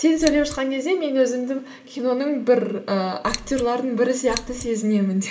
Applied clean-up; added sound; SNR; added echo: none; Scissors; 11 dB; reverberation time 1.1 s.